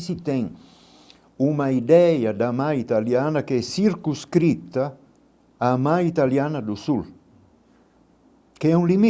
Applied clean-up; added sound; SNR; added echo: none; none; none; none.